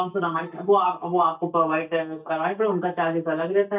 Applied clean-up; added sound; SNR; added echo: neural mask model DeepFilterNet 3.